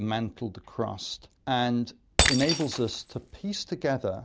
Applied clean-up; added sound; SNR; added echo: none; Shatter; 3 dB; none.